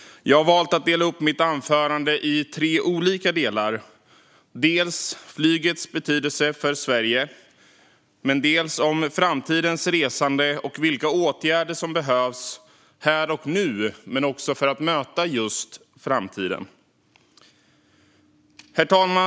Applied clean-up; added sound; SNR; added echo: none; none; none; none.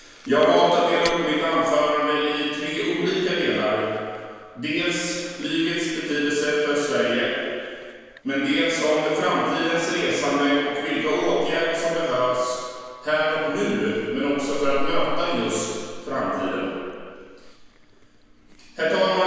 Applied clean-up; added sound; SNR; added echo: none; Chewing, mastication; 13 dB; reverberation time 1.9 s.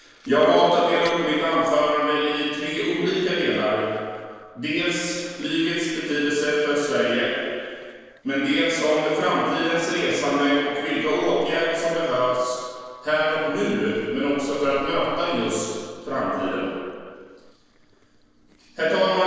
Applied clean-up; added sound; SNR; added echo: neural separator model SepFormer DNS4.